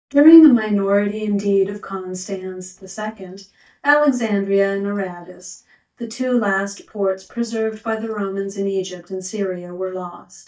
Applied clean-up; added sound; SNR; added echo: neural mask model DeepFilterNet 3.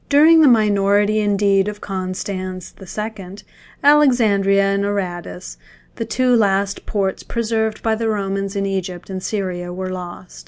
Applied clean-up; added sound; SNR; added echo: none; none; none; none.